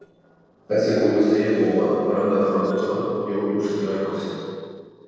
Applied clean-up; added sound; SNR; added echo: neural separator model SepFormer DNS4.